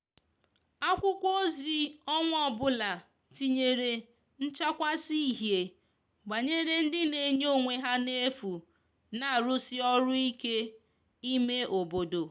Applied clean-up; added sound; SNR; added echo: none; none; none; none.